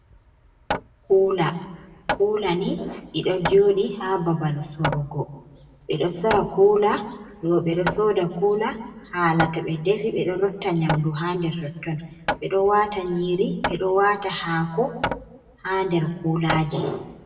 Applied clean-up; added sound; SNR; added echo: none; Hammer; 11 dB; reverberation time 1.0 s.